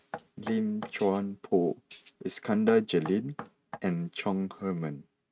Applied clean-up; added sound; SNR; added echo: neural mask model RNNoise.